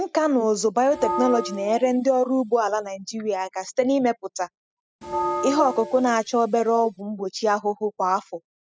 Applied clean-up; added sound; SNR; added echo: classical method spectral subtraction.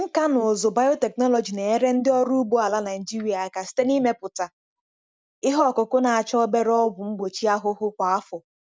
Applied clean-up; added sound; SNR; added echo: none; none; none; none.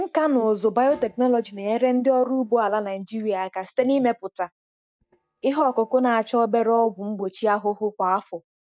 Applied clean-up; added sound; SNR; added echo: neural mask model DeepFilterNet 3.